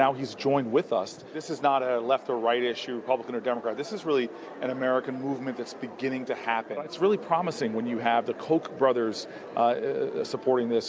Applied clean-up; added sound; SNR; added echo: none; none; none; none.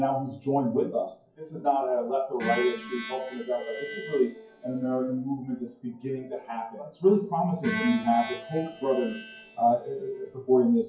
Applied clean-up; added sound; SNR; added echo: classical method WPE with log-MMSE.